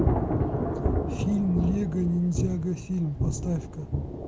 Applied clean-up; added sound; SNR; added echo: none; Thunder / Rain; -1 dB; none.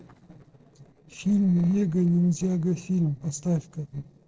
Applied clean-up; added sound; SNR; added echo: neural separator model SepFormer DNS4.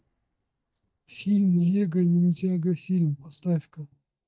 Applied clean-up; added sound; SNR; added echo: neural mask model DeepFilterNet 3.